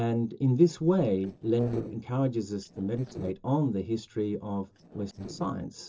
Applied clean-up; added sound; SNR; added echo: neural separator model SepFormer DNS4.